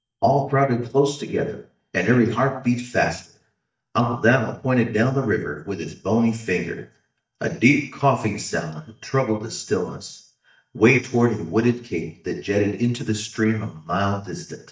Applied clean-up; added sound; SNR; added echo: neural mask model DeepFilterNet 3.